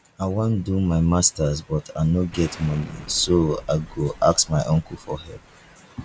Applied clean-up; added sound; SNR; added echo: none; Explosion; 20 dB; none.